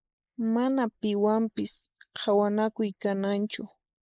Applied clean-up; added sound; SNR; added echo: neural mask model Resemble Enhance denoiser.